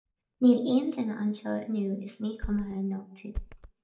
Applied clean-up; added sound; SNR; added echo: neural mask model DeepFilterNet 3.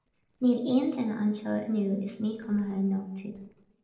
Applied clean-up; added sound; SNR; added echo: neural separator model SepFormer DNS4.